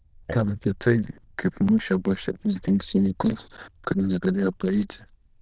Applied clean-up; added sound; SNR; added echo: neural diffusion model UNIVERSE++.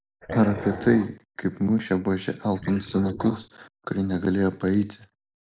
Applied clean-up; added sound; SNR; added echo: neural mask model Resemble Enhance denoiser.